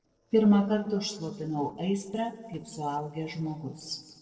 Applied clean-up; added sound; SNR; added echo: neural separator model SepFormer DNS4.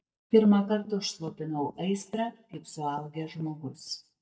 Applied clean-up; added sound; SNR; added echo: neural mask model DeepFilterNet 3.